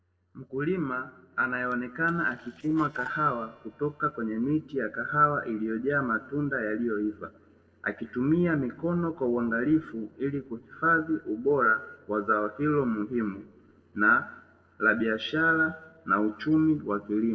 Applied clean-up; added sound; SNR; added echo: neural separator model SepFormer DNS4.